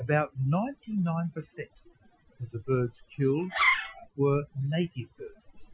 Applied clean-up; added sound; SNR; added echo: classical method Wiener filter.